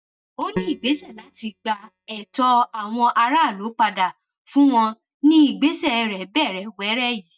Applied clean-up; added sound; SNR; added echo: neural mask model DeepFilterNet 3.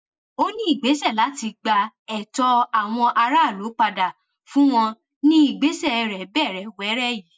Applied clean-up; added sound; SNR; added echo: neural mask model Resemble Enhance denoiser.